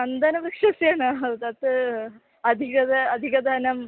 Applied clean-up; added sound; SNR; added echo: none; none; none; none.